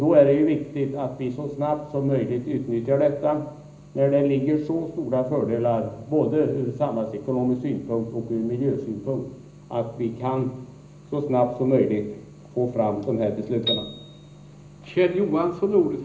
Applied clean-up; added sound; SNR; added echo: none; Piano; 10 dB; reverberation time 0.5 s.